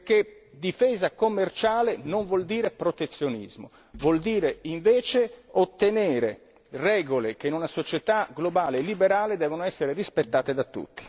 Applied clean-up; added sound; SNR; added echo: none; none; none; none.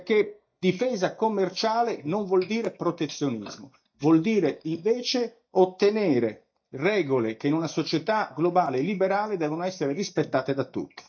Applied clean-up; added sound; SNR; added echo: neural mask model DeepFilterNet 3.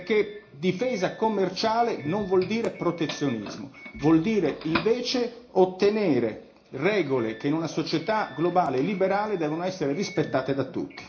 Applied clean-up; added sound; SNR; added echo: none; Doorbell; 17 dB; reverberation time 0.4 s.